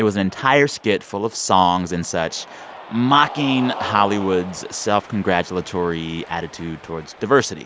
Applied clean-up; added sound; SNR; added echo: none; Cheering; 17 dB; none.